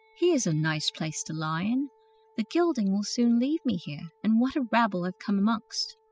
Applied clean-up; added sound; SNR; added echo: classical method spectral subtraction.